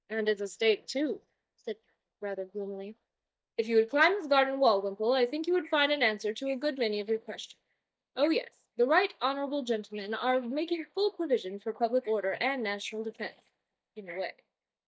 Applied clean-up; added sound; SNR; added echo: neural mask model DeepFilterNet 3.